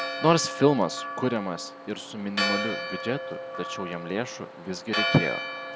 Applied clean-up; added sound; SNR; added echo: none; Church bell; 5 dB; none.